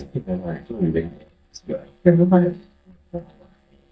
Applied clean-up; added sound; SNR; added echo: neural mask model DeepFilterNet 3.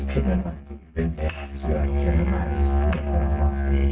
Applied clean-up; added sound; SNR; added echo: neural mask model RNNoise.